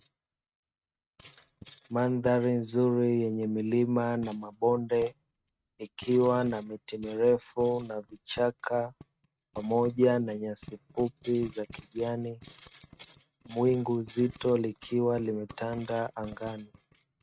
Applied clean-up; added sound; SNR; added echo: neural mask model RNNoise.